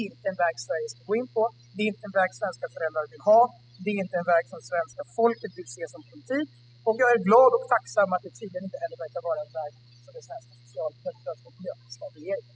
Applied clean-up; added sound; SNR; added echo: classical method spectral subtraction.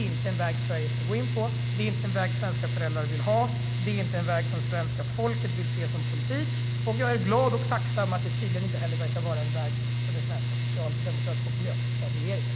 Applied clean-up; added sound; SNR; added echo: none; Mechanical fan; -5 dB; none.